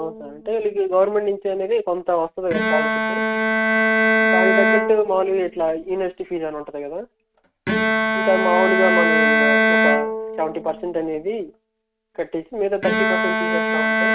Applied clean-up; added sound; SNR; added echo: neural mask model RNNoise.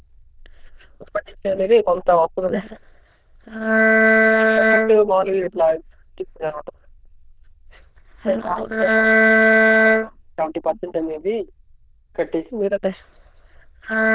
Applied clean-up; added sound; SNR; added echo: neural diffusion model UNIVERSE++.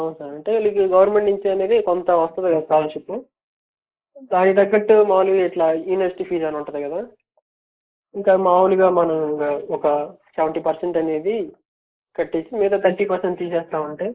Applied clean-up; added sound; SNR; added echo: neural mask model Resemble Enhance denoiser.